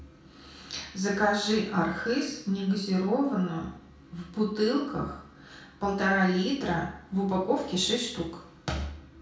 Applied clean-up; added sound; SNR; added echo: none; none; none; reverberation time 0.5 s.